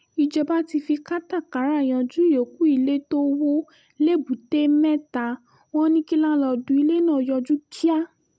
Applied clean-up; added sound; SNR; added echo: none; none; none; none.